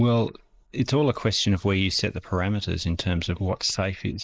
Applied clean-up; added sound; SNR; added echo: neural mask model Resemble Enhance denoiser.